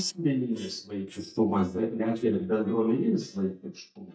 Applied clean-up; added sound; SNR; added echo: neural mask model DeepFilterNet 3.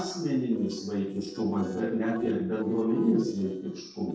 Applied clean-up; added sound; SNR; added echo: neural separator model SepFormer DNS4.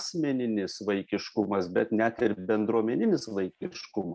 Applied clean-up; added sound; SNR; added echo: none; none; none; none.